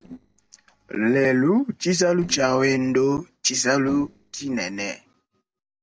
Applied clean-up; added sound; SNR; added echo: neural separator model SepFormer DNS4.